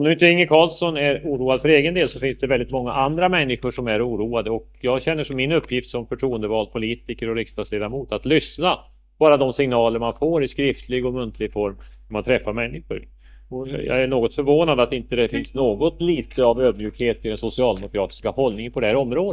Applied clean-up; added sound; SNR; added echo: neural mask model DeepFilterNet 3.